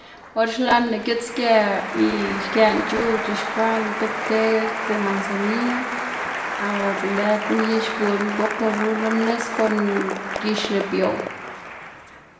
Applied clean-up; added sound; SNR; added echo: none; Applause; 5 dB; reverberation time 0.9 s.